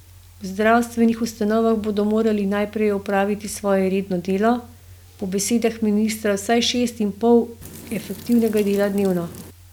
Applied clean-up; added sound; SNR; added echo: none; Wind; 18 dB; none.